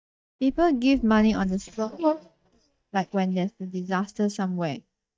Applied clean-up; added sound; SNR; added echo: neural mask model DeepFilterNet 3.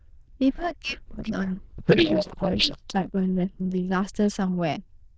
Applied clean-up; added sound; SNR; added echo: neural diffusion model UNIVERSE++.